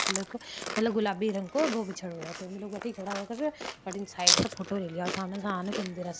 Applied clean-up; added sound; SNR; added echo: none; Chewing, mastication; 2 dB; none.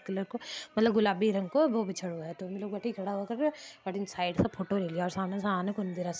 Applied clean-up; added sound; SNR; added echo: none; none; none; none.